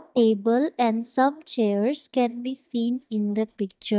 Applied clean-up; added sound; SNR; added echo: neural mask model DeepFilterNet 3.